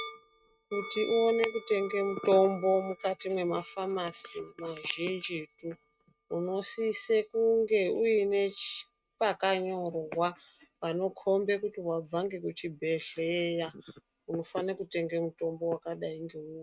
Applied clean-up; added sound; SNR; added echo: neural mask model RNNoise.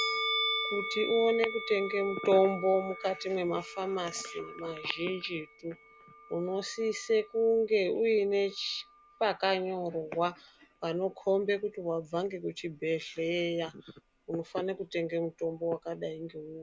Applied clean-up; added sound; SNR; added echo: none; Musical instrument; 10 dB; none.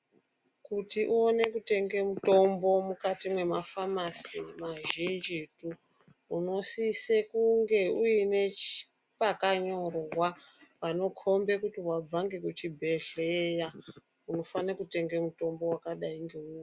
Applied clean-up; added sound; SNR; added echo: none; none; none; none.